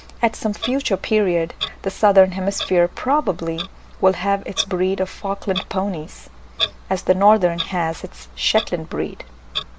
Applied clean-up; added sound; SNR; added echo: none; Clock; 13 dB; none.